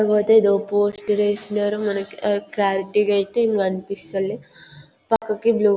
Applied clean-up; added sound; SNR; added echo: none; none; none; none.